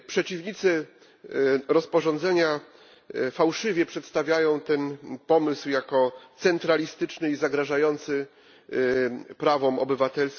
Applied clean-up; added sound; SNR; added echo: none; none; none; none.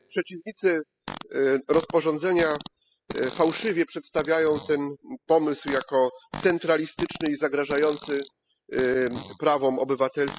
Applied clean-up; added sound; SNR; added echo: classical method spectral subtraction.